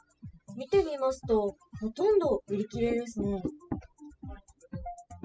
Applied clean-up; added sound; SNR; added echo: classical method spectral subtraction.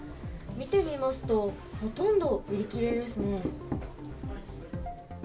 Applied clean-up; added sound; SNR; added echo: none; Knock; 13 dB; none.